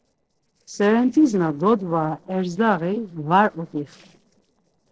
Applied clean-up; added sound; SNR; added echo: neural separator model SepFormer DNS4.